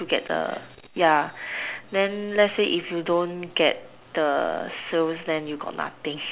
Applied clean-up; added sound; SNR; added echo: none; none; none; none.